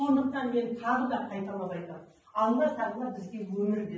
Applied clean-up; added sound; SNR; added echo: none; none; none; none.